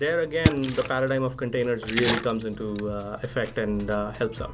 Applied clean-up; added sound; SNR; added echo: none; Splash, splatter; 5 dB; none.